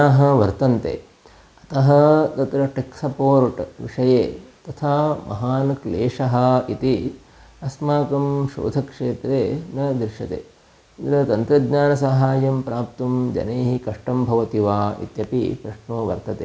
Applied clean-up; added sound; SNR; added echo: none; none; none; none.